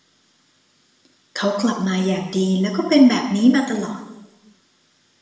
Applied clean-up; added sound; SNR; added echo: none; none; none; reverberation time 0.9 s.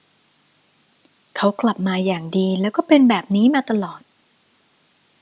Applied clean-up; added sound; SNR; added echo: none; none; none; none.